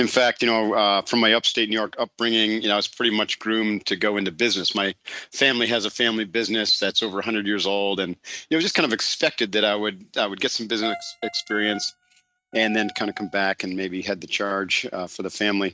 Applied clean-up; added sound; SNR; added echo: neural mask model RNNoise.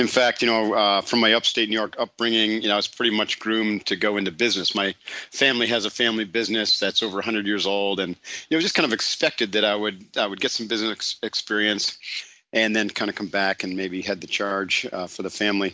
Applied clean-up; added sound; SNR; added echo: none; none; none; none.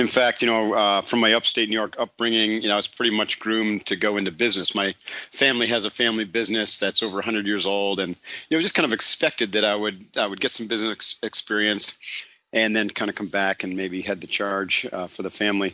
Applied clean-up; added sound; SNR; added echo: neural mask model Resemble Enhance denoiser.